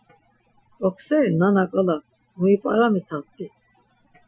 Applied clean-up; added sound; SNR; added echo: classical method Wiener filter.